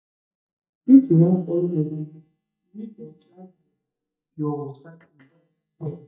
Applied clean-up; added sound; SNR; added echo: neural mask model DeepFilterNet 3.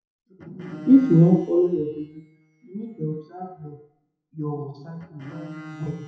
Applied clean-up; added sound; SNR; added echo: classical method WPE with log-MMSE.